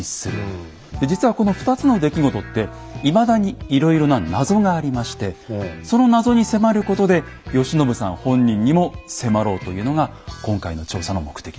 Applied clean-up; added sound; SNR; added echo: none; none; none; none.